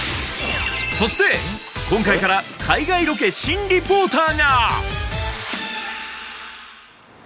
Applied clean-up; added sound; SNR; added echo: none; none; none; none.